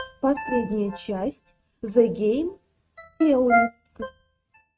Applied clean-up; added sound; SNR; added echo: neural mask model RNNoise.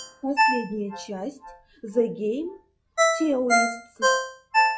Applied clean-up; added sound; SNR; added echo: classical method log-MMSE.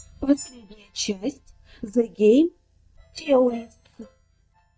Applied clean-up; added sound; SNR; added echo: neural mask model DeepFilterNet 3.